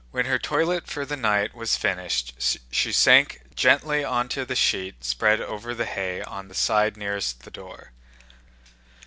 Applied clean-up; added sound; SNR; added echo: none; none; none; none.